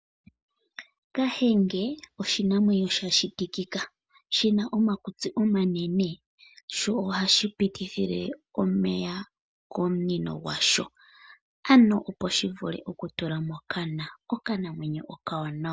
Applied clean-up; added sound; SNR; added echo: none; none; none; none.